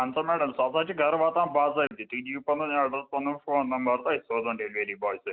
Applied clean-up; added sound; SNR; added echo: none; none; none; none.